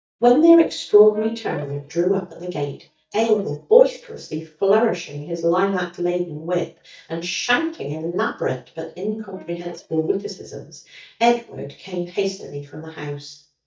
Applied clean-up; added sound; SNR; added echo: neural mask model DeepFilterNet 3.